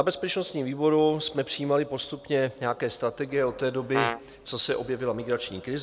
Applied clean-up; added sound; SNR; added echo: none; Brass instrument; 4 dB; none.